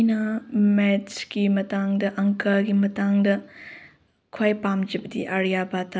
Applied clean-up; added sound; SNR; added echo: none; none; none; none.